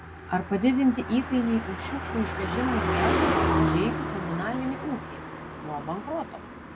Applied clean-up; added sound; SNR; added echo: none; Car passing by; 1 dB; none.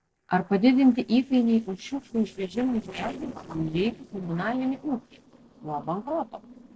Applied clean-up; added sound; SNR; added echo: neural separator model SepFormer DNS4.